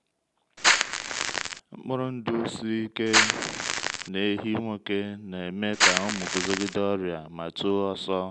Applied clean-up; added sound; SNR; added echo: none; Crackle; -5 dB; none.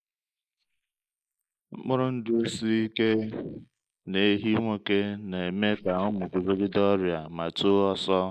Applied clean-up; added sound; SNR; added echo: neural mask model Resemble Enhance denoiser.